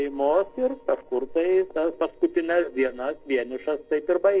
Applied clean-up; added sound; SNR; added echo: neural separator model SepFormer DNS4.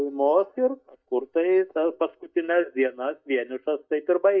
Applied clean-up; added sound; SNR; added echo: neural mask model DeepFilterNet 3.